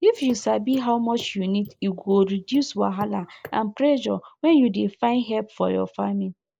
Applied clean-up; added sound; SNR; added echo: neural mask model Resemble Enhance denoiser.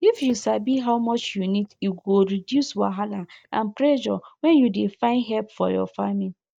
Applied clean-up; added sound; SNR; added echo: neural mask model DeepFilterNet 3.